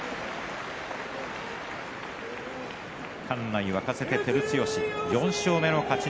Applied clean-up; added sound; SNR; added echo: none; none; none; none.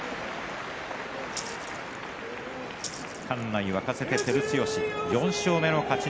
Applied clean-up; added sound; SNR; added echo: none; Rattle (instrument); 16 dB; none.